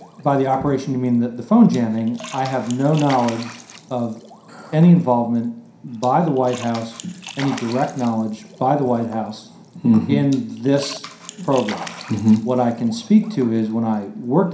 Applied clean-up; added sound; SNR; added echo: none; Splash, splatter; 19 dB; reverberation time 0.5 s.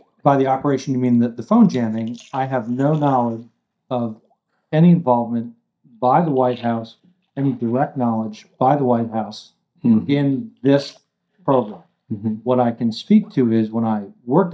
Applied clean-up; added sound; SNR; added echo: neural mask model DeepFilterNet 3.